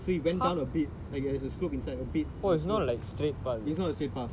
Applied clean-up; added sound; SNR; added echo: none; none; none; none.